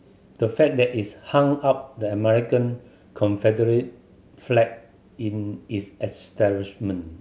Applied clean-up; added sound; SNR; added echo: none; none; none; none.